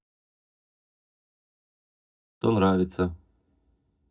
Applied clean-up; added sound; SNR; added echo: neural mask model DeepFilterNet 3.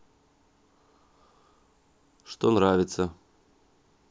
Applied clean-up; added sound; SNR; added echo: none; none; none; none.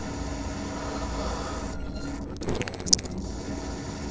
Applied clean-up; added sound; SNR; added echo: neural separator model SepFormer DNS4.